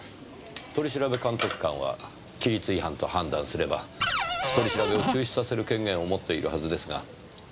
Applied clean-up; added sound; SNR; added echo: none; Cupboard open or close; -3 dB; none.